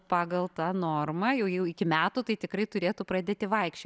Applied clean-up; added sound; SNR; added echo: none; none; none; none.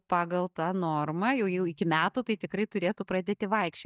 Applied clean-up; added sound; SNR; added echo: neural mask model DeepFilterNet 3.